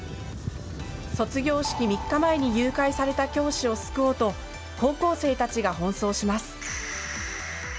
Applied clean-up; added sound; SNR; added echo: none; none; none; none.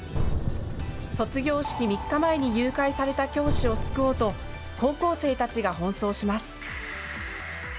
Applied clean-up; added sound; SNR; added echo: none; Drum; 5 dB; none.